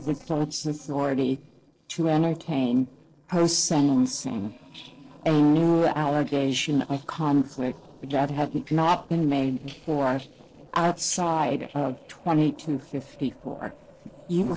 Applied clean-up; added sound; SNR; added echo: neural separator model SepFormer DNS4.